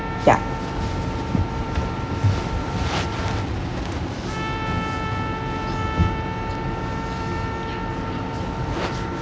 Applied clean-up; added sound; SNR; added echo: none; Trumpet; 8 dB; none.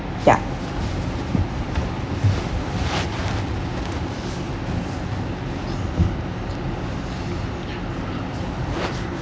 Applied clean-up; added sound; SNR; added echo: none; none; none; none.